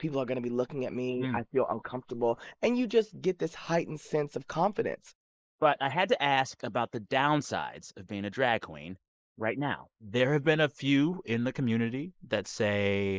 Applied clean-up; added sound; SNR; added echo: neural mask model Resemble Enhance denoiser.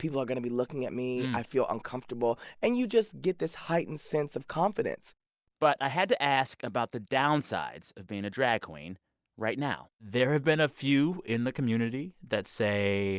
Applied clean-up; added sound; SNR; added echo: none; none; none; none.